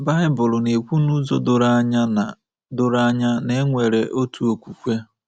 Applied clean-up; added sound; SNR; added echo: none; none; none; none.